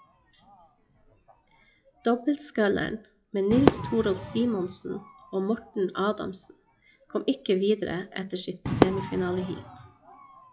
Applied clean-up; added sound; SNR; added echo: classical method WPE with log-MMSE.